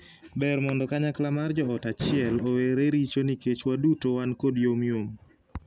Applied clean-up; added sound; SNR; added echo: none; none; none; none.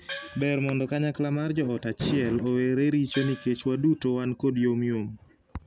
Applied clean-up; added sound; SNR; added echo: none; Gong; 15 dB; none.